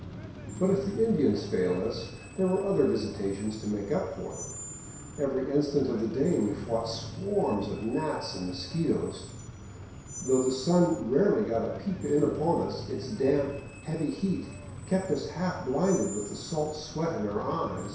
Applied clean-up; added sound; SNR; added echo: none; Screech; 12 dB; reverberation time 0.7 s.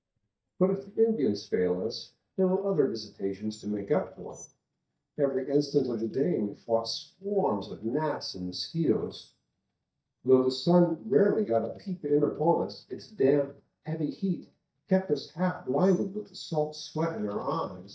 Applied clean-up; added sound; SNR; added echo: neural mask model DeepFilterNet 3.